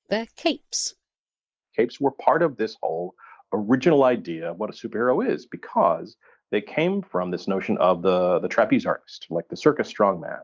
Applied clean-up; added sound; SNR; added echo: neural mask model Resemble Enhance denoiser.